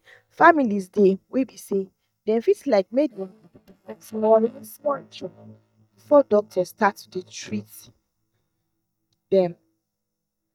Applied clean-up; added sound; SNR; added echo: neural mask model DeepFilterNet 3.